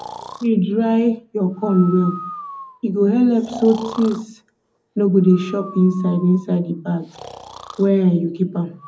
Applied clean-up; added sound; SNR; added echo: none; Breathing; 18 dB; reverberation time 0.4 s.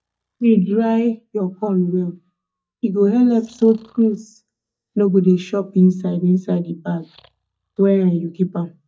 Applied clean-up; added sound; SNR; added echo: neural mask model DeepFilterNet 3.